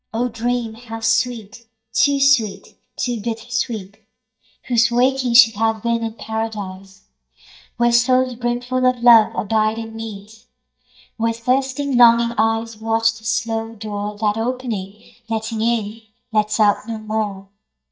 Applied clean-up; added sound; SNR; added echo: neural mask model DeepFilterNet 3.